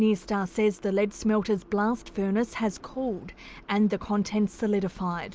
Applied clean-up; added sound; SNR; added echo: none; none; none; none.